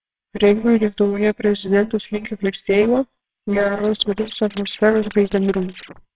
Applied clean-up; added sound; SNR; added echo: neural separator model SepFormer WHAMR!.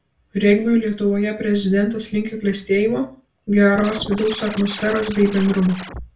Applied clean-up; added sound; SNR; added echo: none; Scratching (performance technique); 14 dB; reverberation time 0.3 s.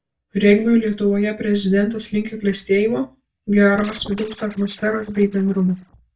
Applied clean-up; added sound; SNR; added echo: neural mask model DeepFilterNet 3.